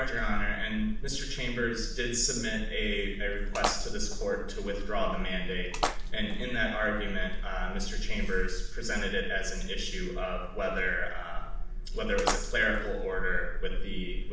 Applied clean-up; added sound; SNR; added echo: none; Splash, splatter; 10 dB; reverberation time 0.7 s.